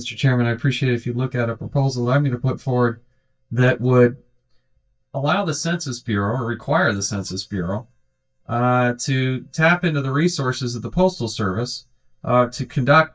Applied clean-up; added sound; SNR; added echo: neural mask model DeepFilterNet 3.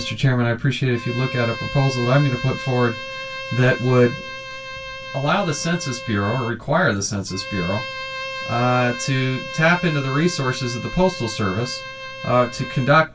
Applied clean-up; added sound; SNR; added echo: none; Bowed string instrument; 11 dB; reverberation time 0.1 s.